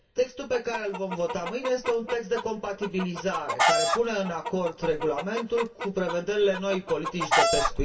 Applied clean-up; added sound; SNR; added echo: none; Chicken, rooster; 2 dB; reverberation time 0.2 s.